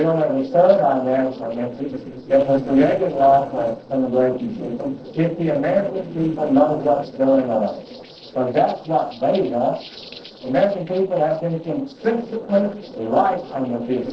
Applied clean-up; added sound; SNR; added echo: neural separator model SepFormer DNS4.